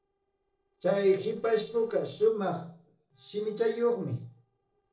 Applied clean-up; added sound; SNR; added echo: neural separator model SepFormer DNS4.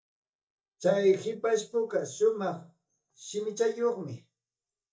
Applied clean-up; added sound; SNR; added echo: neural mask model DeepFilterNet 3.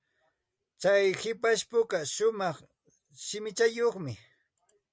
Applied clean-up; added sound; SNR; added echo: none; none; none; none.